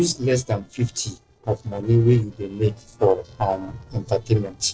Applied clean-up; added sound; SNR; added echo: neural separator model SepFormer DNS4.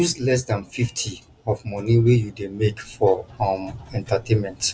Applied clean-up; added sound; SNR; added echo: none; none; none; none.